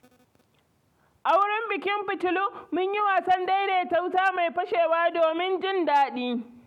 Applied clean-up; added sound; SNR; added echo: none; none; none; none.